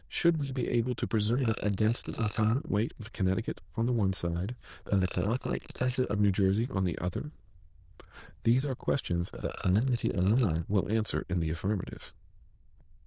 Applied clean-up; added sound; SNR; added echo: neural diffusion model UNIVERSE++.